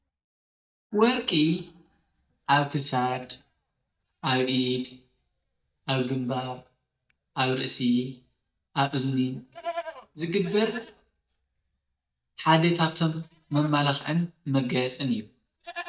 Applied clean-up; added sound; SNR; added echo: neural mask model DeepFilterNet 3.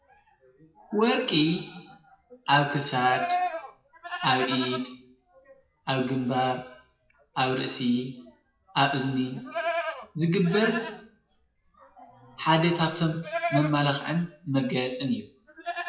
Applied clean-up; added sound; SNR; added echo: classical method WPE with log-MMSE.